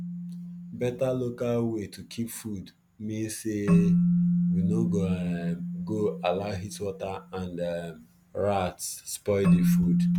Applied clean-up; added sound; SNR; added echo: none; Keyboard (musical); -3 dB; none.